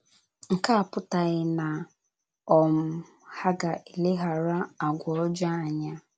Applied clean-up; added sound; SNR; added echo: none; none; none; none.